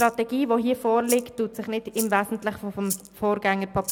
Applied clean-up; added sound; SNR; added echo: none; Rattle (instrument); 14 dB; none.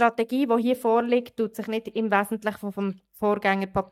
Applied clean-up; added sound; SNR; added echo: neural mask model DeepFilterNet 3.